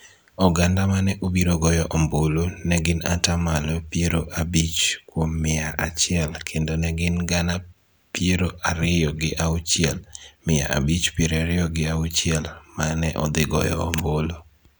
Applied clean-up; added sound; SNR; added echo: none; none; none; none.